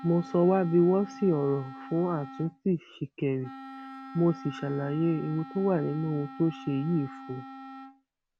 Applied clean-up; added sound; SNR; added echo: none; Wind instrument, woodwind instrument; 16 dB; none.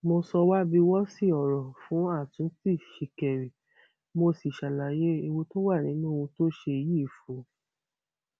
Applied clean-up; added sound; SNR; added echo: none; none; none; none.